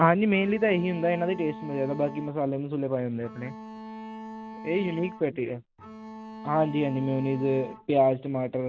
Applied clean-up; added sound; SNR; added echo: none; Bowed string instrument; 14 dB; none.